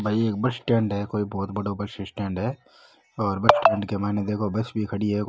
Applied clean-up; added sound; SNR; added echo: none; none; none; none.